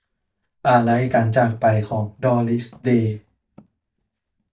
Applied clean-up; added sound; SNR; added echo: neural mask model DeepFilterNet 3.